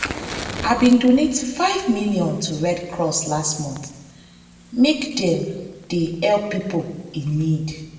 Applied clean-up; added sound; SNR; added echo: none; Fire; 16 dB; reverberation time 1.0 s.